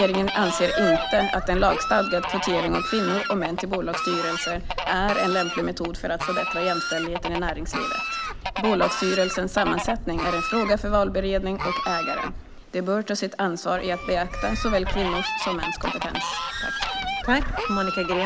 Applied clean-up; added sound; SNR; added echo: none; Brass instrument + Fowl; 3 dB; none.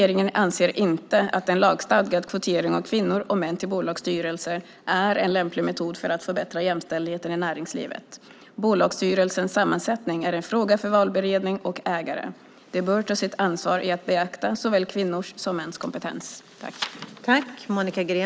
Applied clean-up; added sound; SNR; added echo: none; none; none; none.